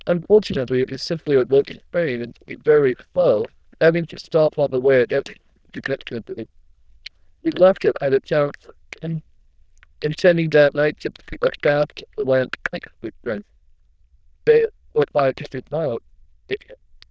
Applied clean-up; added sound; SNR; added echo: neural diffusion model UNIVERSE++.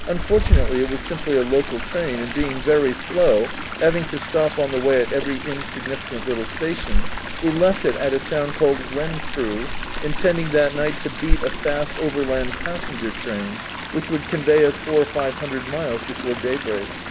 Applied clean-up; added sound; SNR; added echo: none; Chatter / Stream; 3 dB; none.